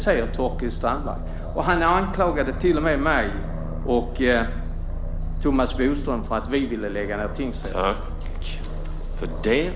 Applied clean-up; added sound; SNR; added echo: none; Aircraft; 3 dB; none.